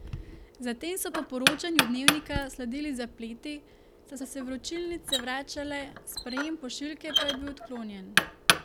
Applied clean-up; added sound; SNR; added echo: none; Knock; -3 dB; none.